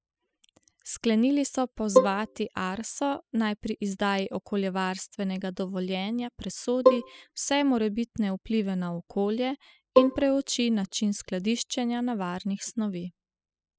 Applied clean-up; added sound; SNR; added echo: classical method spectral subtraction.